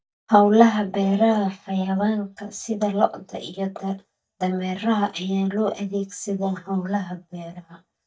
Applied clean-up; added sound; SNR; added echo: neural mask model DeepFilterNet 3.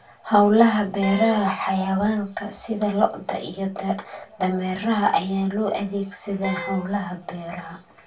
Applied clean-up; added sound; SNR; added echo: none; Wind instrument, woodwind instrument; 13 dB; reverberation time 0.2 s.